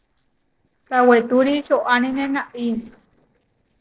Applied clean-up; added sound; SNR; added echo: neural separator model SepFormer DNS4.